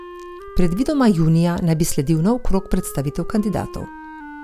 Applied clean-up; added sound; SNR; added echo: none; Wind instrument, woodwind instrument; 19 dB; none.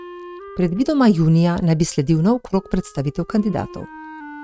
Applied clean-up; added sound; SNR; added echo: neural mask model RNNoise.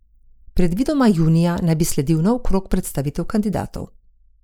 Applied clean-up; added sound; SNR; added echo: neural mask model Resemble Enhance denoiser.